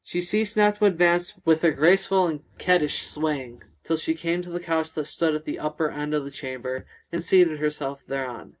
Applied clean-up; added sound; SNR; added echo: none; none; none; reverberation time 0.3 s.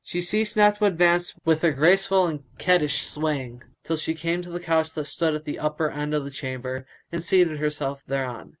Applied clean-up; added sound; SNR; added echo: none; none; none; none.